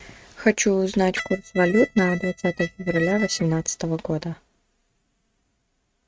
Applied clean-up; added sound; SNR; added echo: neural mask model RNNoise.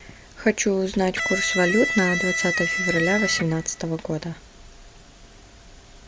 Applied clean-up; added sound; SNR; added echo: none; Electric guitar; 1 dB; none.